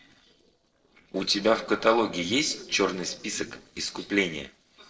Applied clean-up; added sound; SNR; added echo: neural separator model SepFormer DNS4.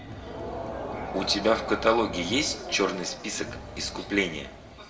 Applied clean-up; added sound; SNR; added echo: none; Crowd; 8 dB; reverberation time 0.6 s.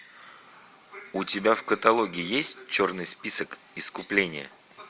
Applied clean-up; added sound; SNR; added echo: none; none; none; none.